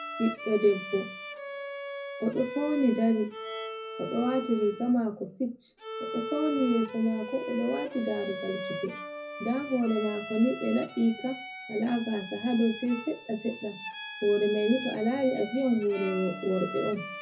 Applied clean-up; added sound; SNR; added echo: none; Bowed string instrument; 10 dB; reverberation time 0.4 s.